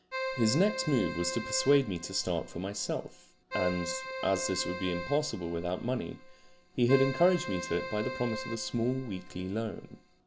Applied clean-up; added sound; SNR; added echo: none; Keyboard (musical); 9 dB; none.